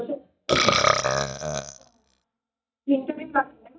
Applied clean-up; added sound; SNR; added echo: neural mask model DeepFilterNet 3.